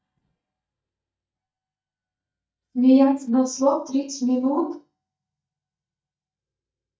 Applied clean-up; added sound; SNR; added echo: neural mask model DeepFilterNet 3.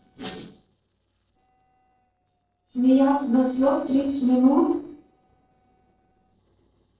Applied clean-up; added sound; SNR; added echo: neural separator model SepFormer DNS4.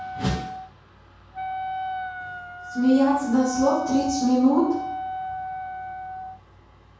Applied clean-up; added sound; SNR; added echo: none; Wind instrument, woodwind instrument; 8 dB; reverberation time 0.6 s.